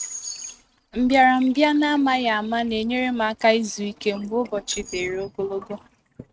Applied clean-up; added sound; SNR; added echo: neural mask model RNNoise.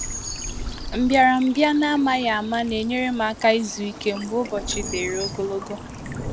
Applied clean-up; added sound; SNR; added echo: none; Stream / Bird vocalization, bird call, bird song; 10 dB; none.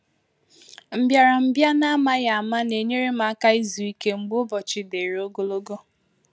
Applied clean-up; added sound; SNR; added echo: none; none; none; none.